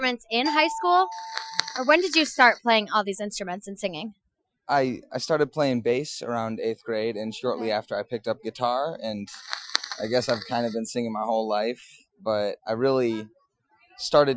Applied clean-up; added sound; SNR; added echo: classical method Wiener filter.